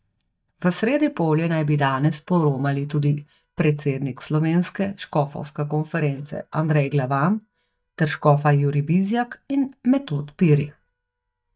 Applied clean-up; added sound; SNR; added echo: neural mask model DeepFilterNet 3.